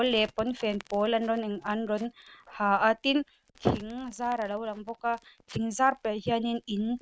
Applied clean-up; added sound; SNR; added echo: neural mask model RNNoise.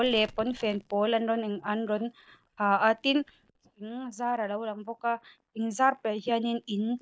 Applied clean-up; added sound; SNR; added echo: neural mask model DeepFilterNet 3.